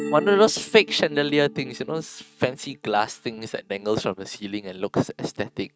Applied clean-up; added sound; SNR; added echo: neural mask model RNNoise.